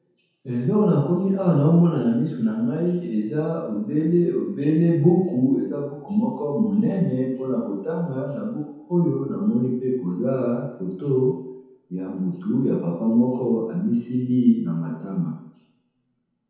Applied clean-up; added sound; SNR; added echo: none; none; none; reverberation time 0.9 s.